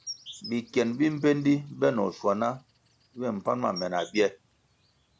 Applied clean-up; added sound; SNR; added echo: none; Insect; 20 dB; none.